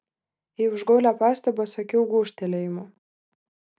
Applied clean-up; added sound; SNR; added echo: none; none; none; none.